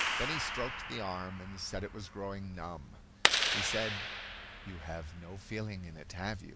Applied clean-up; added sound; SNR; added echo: none; Clapping; -3 dB; none.